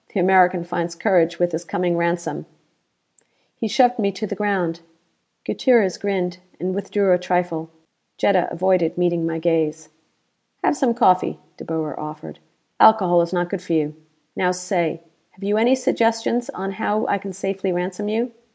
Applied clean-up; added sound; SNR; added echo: none; none; none; none.